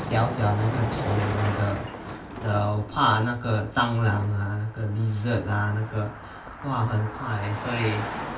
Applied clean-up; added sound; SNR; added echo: none; Car passing by; 9 dB; reverberation time 0.3 s.